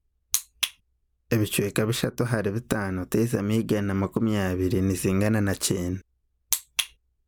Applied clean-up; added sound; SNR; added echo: none; none; none; none.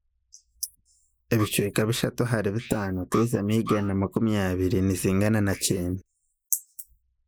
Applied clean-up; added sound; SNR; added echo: neural mask model Resemble Enhance denoiser.